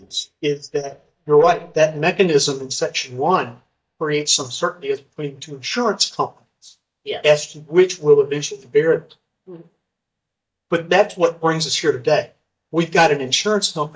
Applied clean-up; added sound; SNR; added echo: neural mask model DeepFilterNet 3.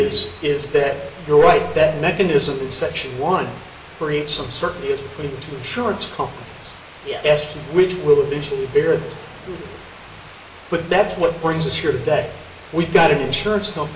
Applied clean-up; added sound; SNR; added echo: none; Water; 20 dB; reverberation time 0.7 s.